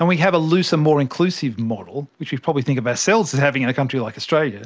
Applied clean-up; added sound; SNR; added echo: none; none; none; none.